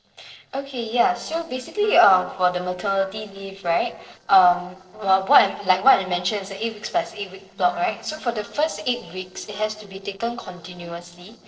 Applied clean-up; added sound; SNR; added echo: neural separator model SepFormer DNS4.